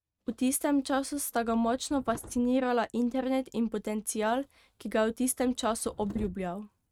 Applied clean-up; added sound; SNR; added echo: neural mask model RNNoise.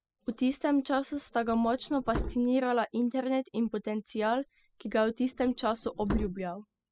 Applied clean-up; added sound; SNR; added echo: classical method spectral subtraction.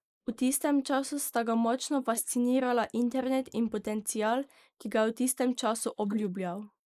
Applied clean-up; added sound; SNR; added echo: neural mask model Resemble Enhance denoiser.